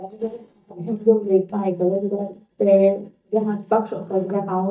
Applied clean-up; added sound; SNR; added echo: neural mask model DeepFilterNet 3.